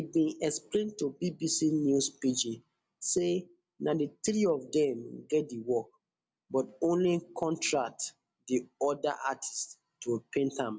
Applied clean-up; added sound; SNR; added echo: none; none; none; none.